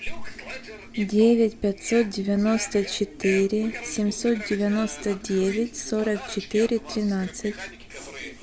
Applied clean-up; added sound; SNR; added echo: none; none; none; none.